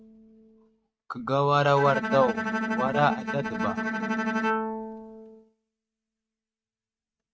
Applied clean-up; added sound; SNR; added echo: neural mask model RNNoise.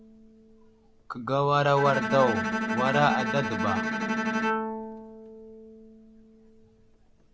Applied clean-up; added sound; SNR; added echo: none; Bowed string instrument; 2 dB; none.